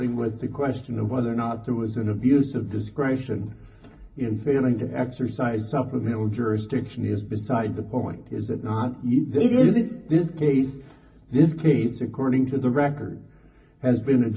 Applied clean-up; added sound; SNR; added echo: none; none; none; reverberation time 0.4 s.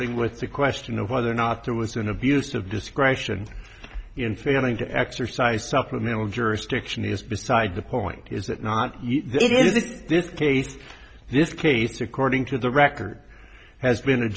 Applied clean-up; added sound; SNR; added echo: none; none; none; none.